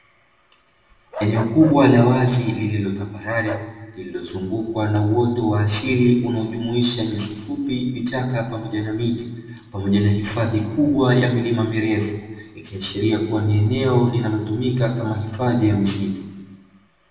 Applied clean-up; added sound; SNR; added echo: none; Bark; 15 dB; reverberation time 1.1 s.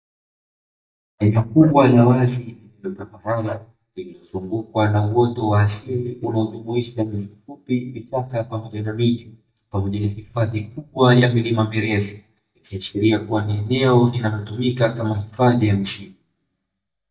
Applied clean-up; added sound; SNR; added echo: neural mask model DeepFilterNet 3.